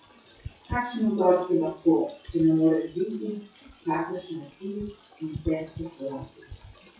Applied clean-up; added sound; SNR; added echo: classical method WPE with log-MMSE.